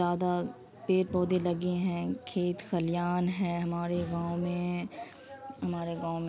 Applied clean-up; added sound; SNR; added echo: none; none; none; none.